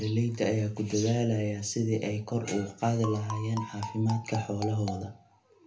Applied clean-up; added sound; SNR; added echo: none; Marimba, xylophone; 12 dB; reverberation time 0.3 s.